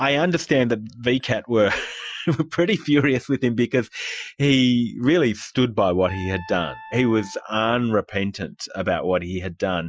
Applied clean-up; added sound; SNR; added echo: classical method Wiener filter.